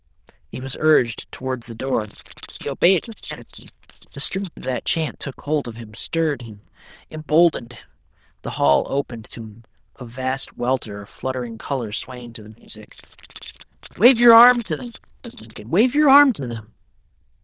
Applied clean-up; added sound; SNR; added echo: neural diffusion model UNIVERSE++.